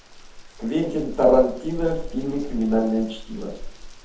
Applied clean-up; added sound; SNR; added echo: none; Rain; 10 dB; reverberation time 0.6 s.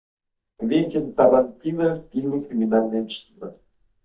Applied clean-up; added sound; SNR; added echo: neural mask model DeepFilterNet 3.